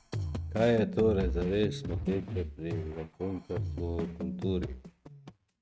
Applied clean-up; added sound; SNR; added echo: neural mask model RNNoise.